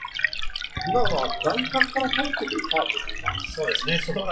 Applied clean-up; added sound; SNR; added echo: classical method WPE with log-MMSE.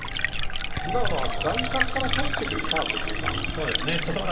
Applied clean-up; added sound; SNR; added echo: none; Liquid; -3 dB; reverberation time 2.7 s.